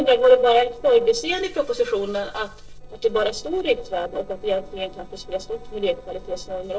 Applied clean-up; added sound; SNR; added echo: neural separator model SepFormer DNS4.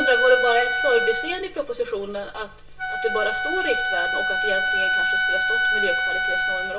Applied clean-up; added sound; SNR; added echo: none; Wind instrument, woodwind instrument; -2 dB; reverberation time 0.1 s.